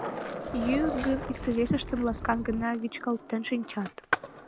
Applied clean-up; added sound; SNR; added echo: none; Skateboard + Wind; 6 dB; none.